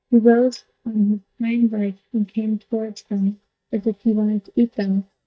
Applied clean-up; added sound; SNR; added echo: neural mask model DeepFilterNet 3.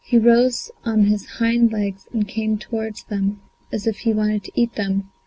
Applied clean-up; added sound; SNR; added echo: none; none; none; none.